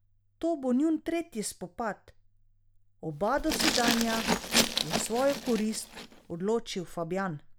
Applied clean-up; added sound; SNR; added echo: none; Glass; 0 dB; none.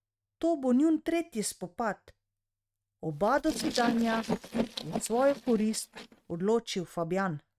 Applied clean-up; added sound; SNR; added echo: neural mask model RNNoise.